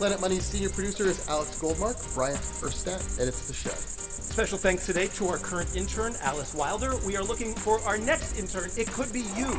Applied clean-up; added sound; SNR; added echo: none; Cricket; 6 dB; reverberation time 0.7 s.